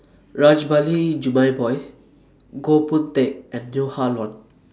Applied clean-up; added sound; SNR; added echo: none; none; none; none.